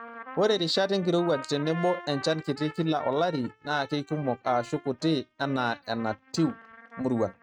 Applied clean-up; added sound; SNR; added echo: neural mask model RNNoise.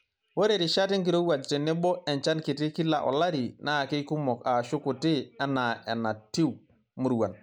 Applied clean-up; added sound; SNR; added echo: none; none; none; none.